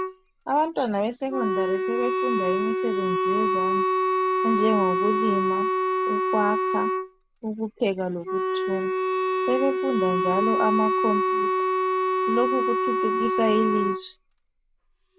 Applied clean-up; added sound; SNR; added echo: none; Wind instrument, woodwind instrument; -3 dB; none.